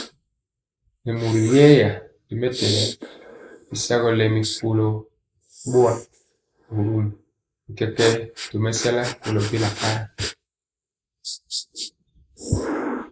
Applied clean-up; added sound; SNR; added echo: neural mask model Resemble Enhance denoiser.